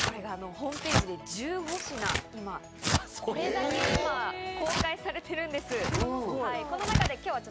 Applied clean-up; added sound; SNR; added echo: none; Tearing; 1 dB; none.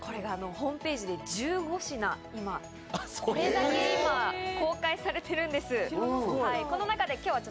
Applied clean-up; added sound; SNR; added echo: none; none; none; none.